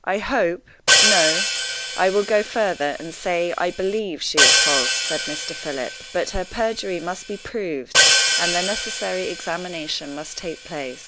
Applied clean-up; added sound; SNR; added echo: none; Hi-hat; -3 dB; none.